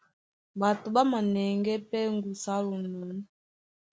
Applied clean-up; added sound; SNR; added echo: none; none; none; none.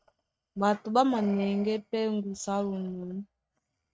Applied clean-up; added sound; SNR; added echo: neural mask model RNNoise.